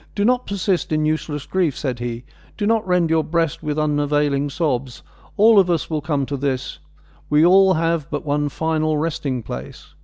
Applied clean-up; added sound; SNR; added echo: none; none; none; none.